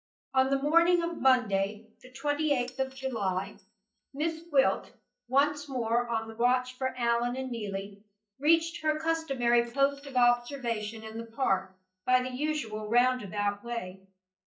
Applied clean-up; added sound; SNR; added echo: neural mask model DeepFilterNet 3.